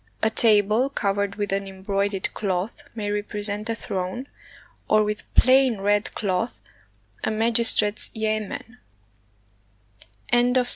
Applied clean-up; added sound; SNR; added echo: none; none; none; none.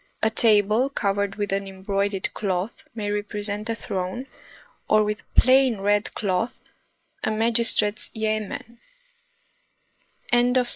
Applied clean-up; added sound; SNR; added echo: neural mask model Resemble Enhance denoiser.